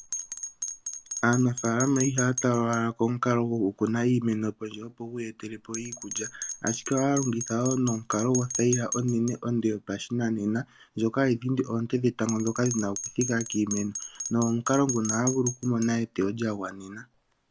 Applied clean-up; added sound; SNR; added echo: none; Bell; 10 dB; none.